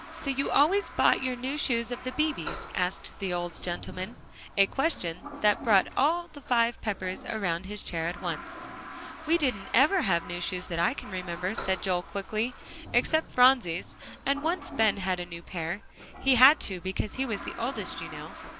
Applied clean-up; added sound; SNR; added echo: none; Toilet flush; 14 dB; none.